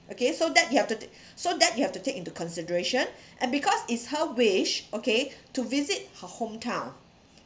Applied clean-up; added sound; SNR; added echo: none; none; none; none.